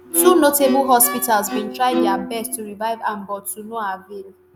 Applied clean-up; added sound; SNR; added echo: none; Bowed string instrument; 4 dB; none.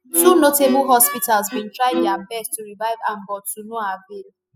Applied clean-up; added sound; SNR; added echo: classical method spectral subtraction.